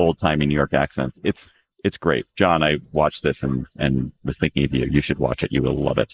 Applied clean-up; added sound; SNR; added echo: neural mask model Resemble Enhance denoiser.